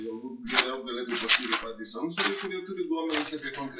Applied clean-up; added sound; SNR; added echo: classical method WPE with log-MMSE.